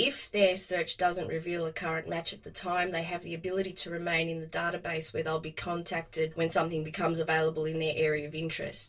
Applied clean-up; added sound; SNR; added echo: none; none; none; reverberation time 0.1 s.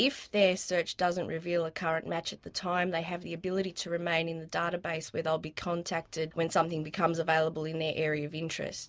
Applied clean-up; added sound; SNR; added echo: none; none; none; none.